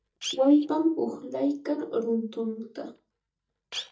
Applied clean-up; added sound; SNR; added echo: neural mask model DeepFilterNet 3.